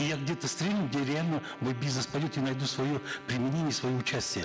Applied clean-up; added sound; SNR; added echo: none; Trumpet; 19 dB; none.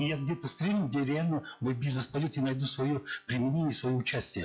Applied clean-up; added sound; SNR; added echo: classical method log-MMSE.